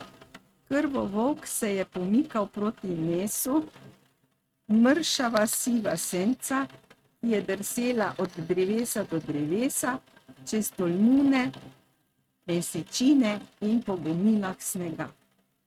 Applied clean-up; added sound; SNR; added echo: neural mask model RNNoise.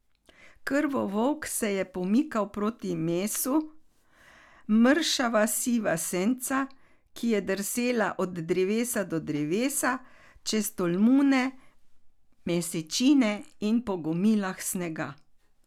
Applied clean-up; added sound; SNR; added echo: none; none; none; none.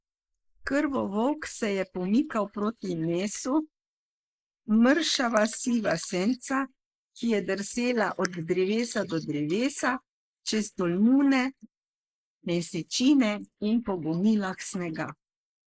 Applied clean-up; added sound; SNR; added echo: neural mask model Resemble Enhance denoiser.